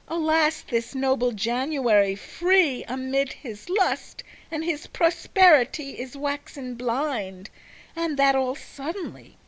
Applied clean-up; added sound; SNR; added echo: none; none; none; none.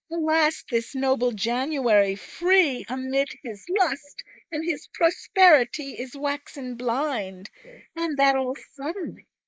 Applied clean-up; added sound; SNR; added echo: neural mask model Resemble Enhance denoiser.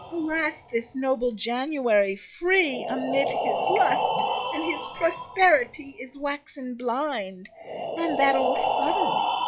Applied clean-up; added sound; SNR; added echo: classical method log-MMSE.